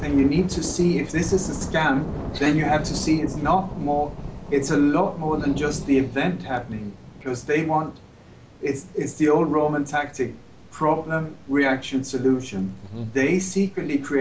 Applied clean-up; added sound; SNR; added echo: none; Thunder; 12 dB; none.